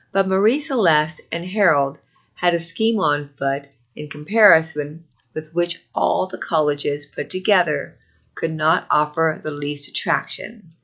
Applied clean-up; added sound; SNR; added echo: none; none; none; none.